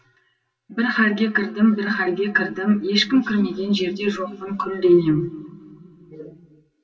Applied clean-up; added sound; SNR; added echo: none; none; none; reverberation time 2.9 s.